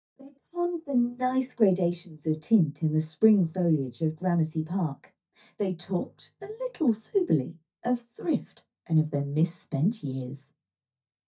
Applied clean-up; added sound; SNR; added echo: neural mask model DeepFilterNet 3.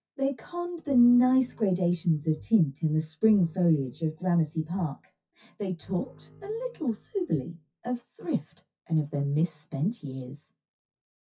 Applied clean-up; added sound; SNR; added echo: classical method WPE with log-MMSE.